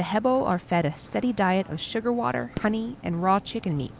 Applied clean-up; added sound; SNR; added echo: none; Fireworks; 17 dB; none.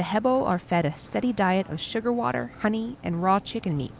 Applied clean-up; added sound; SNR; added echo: none; none; none; none.